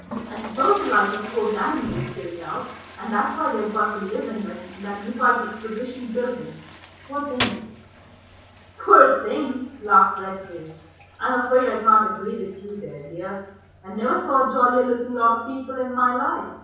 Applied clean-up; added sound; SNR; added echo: none; Toilet flush; 15 dB; reverberation time 0.7 s.